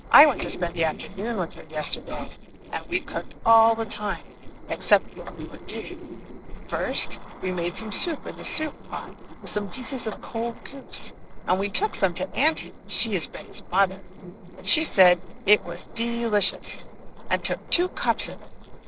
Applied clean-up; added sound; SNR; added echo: neural separator model SepFormer DNS4.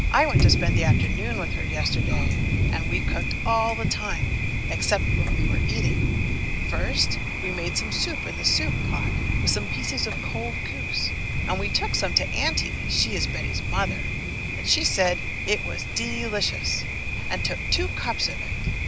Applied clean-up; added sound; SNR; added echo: none; Thunder; -4 dB; none.